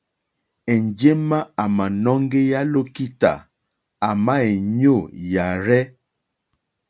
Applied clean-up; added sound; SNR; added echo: none; none; none; none.